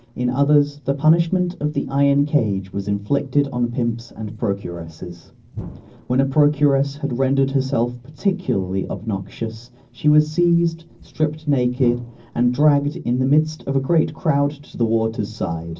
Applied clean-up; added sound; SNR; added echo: neural separator model SepFormer DNS4.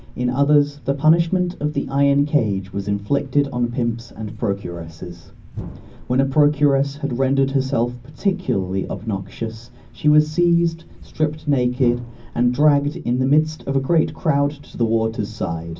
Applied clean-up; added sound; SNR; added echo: none; Thump, thud; 19 dB; reverberation time 0.4 s.